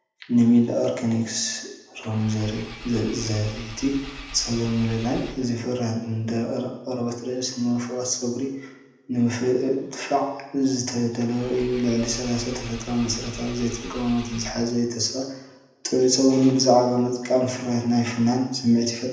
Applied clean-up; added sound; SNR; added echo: none; Engine / Car; 15 dB; reverberation time 0.8 s.